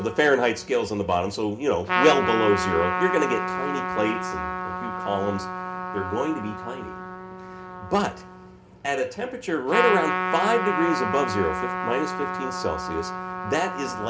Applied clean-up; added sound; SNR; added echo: none; Trumpet; 3 dB; reverberation time 0.3 s.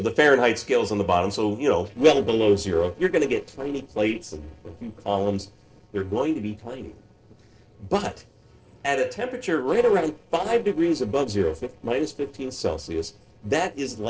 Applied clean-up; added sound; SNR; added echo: neural separator model SepFormer DNS4.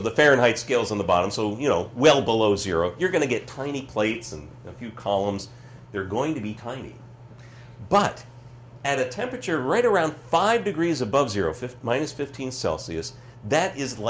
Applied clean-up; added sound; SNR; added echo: none; none; none; none.